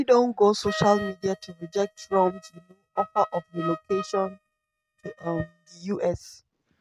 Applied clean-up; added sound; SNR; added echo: neural mask model RNNoise.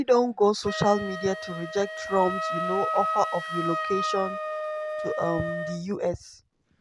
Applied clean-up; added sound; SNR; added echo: none; Wind instrument, woodwind instrument; 5 dB; none.